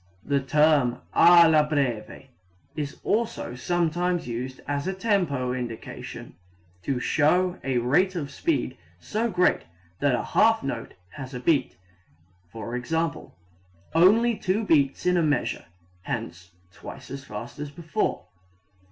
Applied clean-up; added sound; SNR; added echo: none; none; none; none.